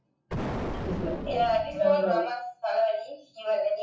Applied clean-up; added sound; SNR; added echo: classical method WPE with log-MMSE.